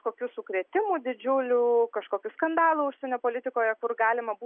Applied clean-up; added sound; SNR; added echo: none; none; none; none.